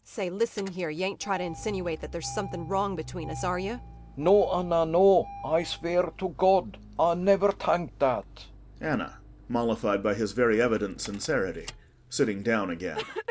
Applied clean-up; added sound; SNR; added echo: none; Engine starting; 15 dB; none.